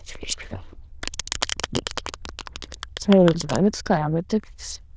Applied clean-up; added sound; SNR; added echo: neural diffusion model UNIVERSE++.